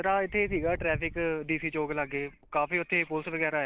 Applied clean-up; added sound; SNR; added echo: none; Walk, footsteps; 15 dB; none.